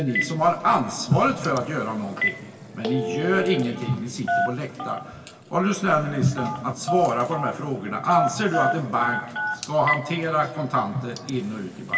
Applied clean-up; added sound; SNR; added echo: none; Telephone; 5 dB; reverberation time 2.3 s.